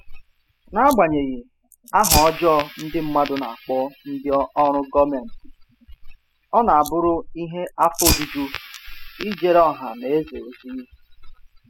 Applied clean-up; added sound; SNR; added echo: classical method spectral subtraction.